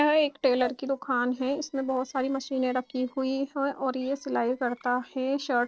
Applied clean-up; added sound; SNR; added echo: neural separator model SepFormer DNS4.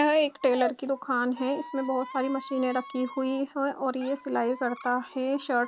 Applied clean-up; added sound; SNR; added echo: none; Squeak; 15 dB; none.